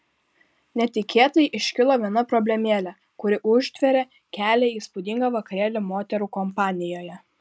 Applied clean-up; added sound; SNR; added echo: none; none; none; none.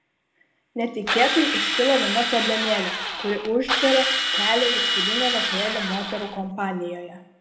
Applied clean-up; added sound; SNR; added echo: none; Drill; 1 dB; reverberation time 0.9 s.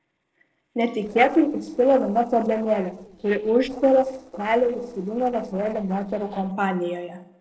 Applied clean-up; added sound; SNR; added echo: neural separator model SepFormer DNS4.